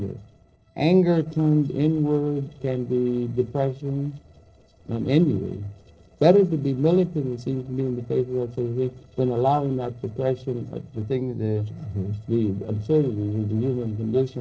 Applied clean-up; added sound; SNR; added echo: neural separator model SepFormer DNS4.